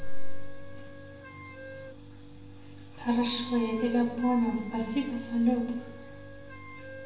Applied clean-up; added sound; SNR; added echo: none; Wind instrument, woodwind instrument; 19 dB; reverberation time 0.9 s.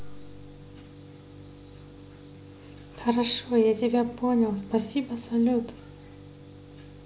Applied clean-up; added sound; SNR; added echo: none; none; none; none.